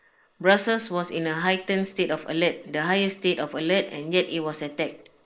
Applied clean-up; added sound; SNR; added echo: neural mask model Resemble Enhance denoiser.